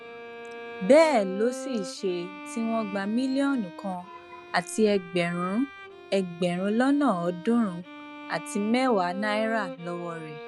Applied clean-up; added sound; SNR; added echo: none; Bowed string instrument; 14 dB; none.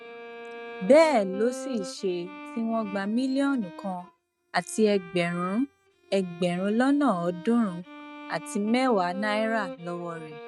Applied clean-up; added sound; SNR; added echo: neural mask model RNNoise.